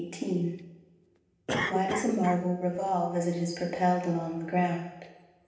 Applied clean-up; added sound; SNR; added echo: none; Cough; 10 dB; reverberation time 0.9 s.